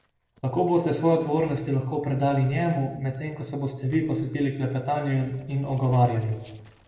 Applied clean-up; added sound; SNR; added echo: neural separator model SepFormer DNS4.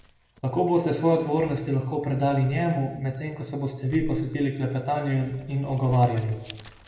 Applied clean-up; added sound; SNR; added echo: none; Crumpling, crinkling; 20 dB; reverberation time 0.9 s.